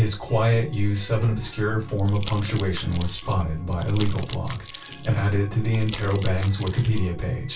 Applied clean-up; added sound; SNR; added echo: none; Crumpling, crinkling; 18 dB; reverberation time 0.2 s.